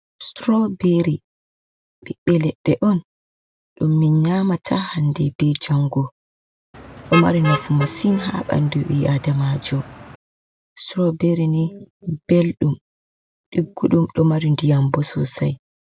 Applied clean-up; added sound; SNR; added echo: none; Motor vehicle (road); 10 dB; none.